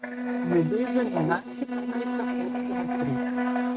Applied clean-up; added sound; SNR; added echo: neural mask model RNNoise.